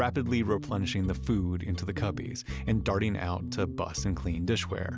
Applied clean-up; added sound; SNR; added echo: none; none; none; none.